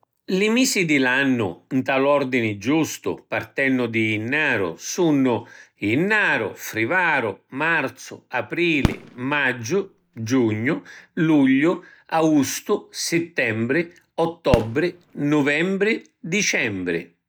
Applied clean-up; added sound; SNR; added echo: none; Fireworks; 8 dB; none.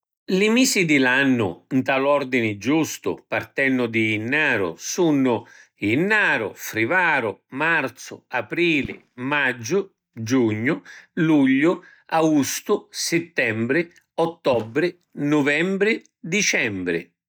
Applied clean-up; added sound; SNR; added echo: neural mask model DeepFilterNet 3.